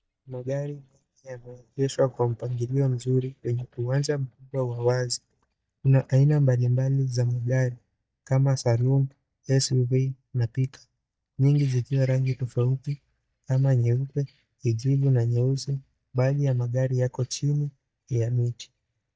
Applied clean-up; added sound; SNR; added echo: neural mask model DeepFilterNet 3.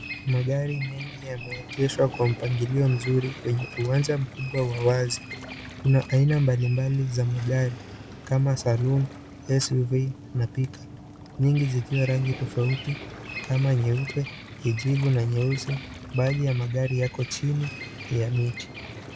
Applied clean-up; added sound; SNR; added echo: none; Waves, surf + Bird vocalization, bird call, bird song; 14 dB; none.